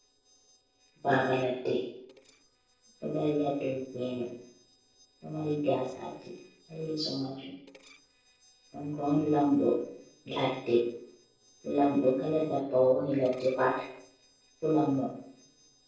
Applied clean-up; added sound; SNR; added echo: neural separator model SepFormer DNS4.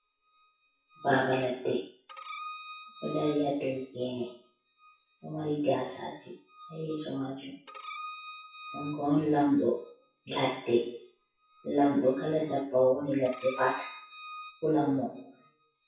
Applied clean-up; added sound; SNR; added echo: classical method WPE with log-MMSE.